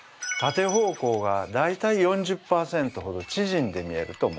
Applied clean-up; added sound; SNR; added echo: none; none; none; none.